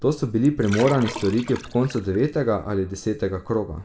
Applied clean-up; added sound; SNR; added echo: none; Liquid; 15 dB; reverberation time 0.4 s.